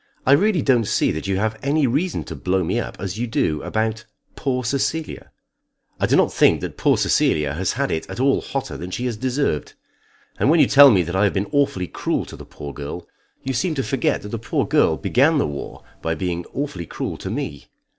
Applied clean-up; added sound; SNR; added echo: neural separator model SepFormer DNS4.